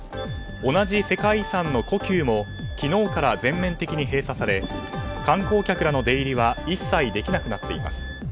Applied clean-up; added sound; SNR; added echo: none; Wind instrument, woodwind instrument; 19 dB; none.